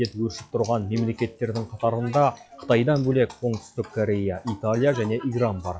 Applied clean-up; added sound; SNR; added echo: classical method log-MMSE.